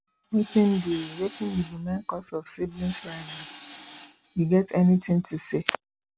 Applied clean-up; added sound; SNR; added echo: none; Tools; 15 dB; none.